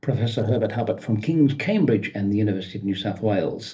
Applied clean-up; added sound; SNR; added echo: neural separator model SepFormer DNS4.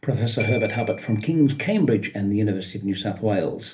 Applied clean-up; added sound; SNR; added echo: none; Glockenspiel; 17 dB; reverberation time 0.3 s.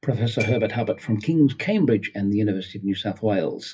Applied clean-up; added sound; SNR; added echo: classical method WPE with log-MMSE.